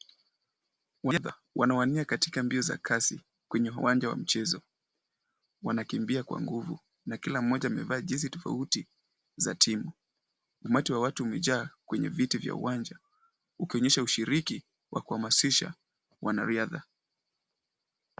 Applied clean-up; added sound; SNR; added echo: none; none; none; none.